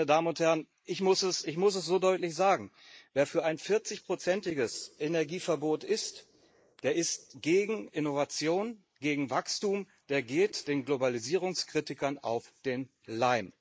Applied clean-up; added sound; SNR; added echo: neural mask model Resemble Enhance denoiser.